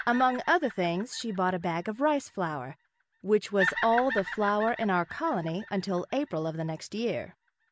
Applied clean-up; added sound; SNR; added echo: none; Bird vocalization, bird call, bird song; 11 dB; none.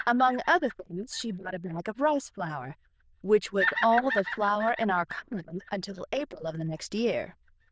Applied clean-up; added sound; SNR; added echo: neural diffusion model UNIVERSE++.